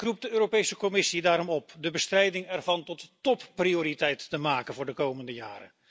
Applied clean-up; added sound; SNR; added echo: none; none; none; none.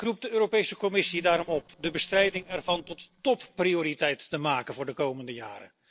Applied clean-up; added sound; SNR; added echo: neural separator model SepFormer DNS4.